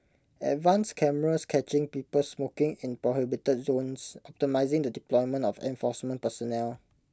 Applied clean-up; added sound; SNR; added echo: none; none; none; none.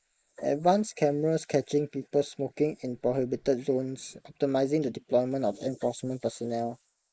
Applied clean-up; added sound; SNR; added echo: neural mask model Resemble Enhance denoiser.